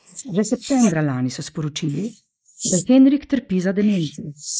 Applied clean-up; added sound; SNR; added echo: neural mask model Resemble Enhance denoiser.